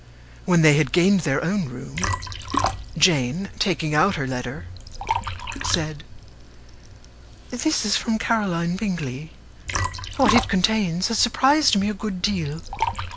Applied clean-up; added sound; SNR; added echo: none; Liquid; 8 dB; none.